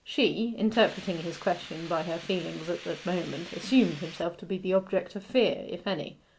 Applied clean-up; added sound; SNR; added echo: none; Hiss; 16 dB; none.